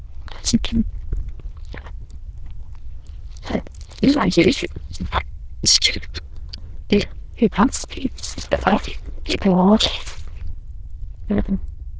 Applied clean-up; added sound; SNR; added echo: neural diffusion model UNIVERSE++.